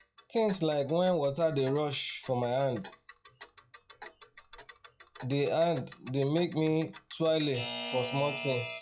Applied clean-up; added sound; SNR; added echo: classical method log-MMSE.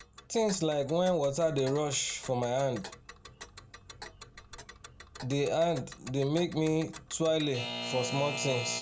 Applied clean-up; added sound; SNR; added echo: none; Alarm / Clock; 12 dB; none.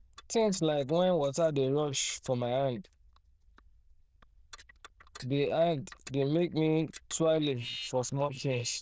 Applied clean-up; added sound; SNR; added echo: neural diffusion model UNIVERSE++.